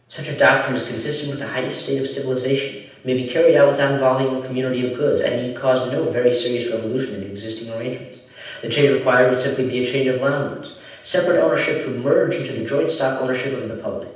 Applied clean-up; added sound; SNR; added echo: none; none; none; reverberation time 0.9 s.